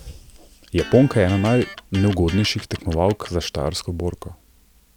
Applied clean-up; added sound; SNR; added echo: none; Electric guitar; 14 dB; none.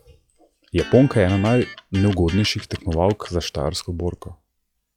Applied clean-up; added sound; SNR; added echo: classical method log-MMSE.